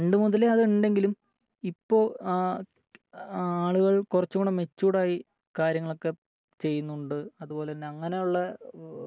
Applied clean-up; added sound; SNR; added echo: none; none; none; none.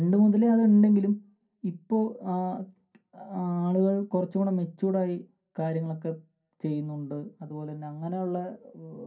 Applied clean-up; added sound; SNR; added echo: none; none; none; reverberation time 0.3 s.